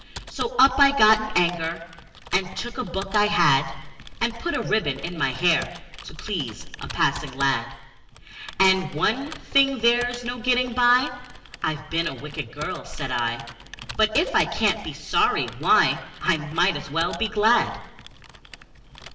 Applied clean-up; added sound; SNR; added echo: none; Computer keyboard; 18 dB; reverberation time 1.0 s.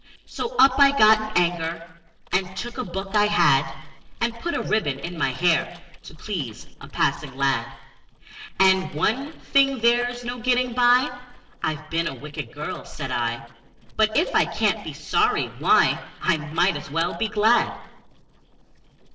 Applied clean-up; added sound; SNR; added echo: neural separator model SepFormer DNS4.